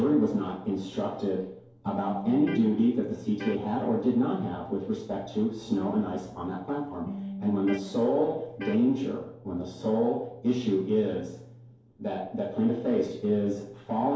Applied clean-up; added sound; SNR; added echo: none; Electric guitar; 11 dB; reverberation time 2.4 s.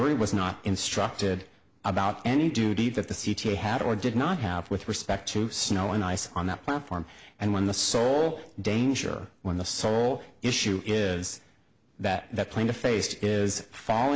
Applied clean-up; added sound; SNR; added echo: none; none; none; none.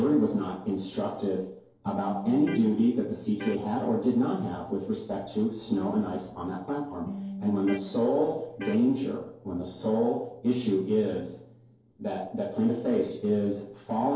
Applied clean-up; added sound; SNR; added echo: neural separator model SepFormer DNS4.